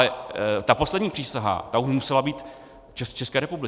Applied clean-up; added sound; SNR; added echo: none; none; none; none.